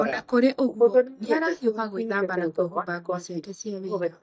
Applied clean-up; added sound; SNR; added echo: neural mask model DeepFilterNet 3.